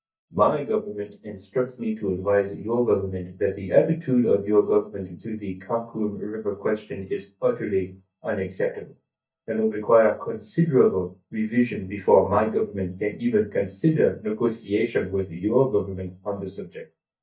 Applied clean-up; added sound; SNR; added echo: neural mask model DeepFilterNet 3.